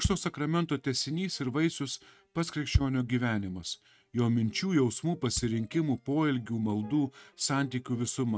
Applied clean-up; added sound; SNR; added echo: neural mask model RNNoise.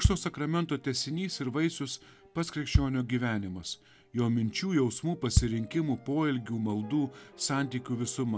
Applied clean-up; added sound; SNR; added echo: none; Bass drum; 5 dB; none.